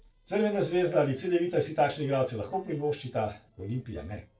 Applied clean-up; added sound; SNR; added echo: neural separator model SepFormer DNS4.